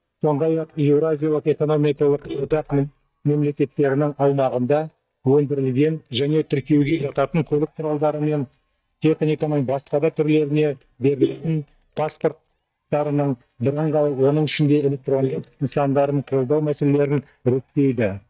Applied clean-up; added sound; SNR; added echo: neural mask model DeepFilterNet 3.